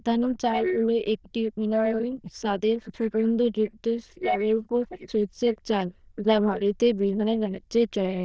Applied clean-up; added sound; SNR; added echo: neural diffusion model UNIVERSE++.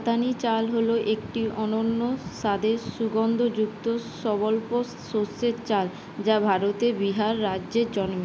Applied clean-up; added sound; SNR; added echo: none; none; none; none.